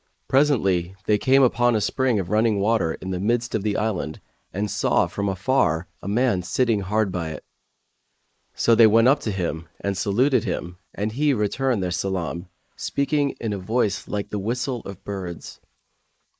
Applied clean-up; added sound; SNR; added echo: neural mask model Resemble Enhance denoiser.